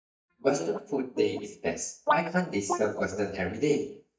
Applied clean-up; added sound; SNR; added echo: neural mask model DeepFilterNet 3.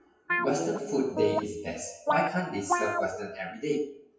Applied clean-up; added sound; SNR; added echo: classical method WPE with log-MMSE.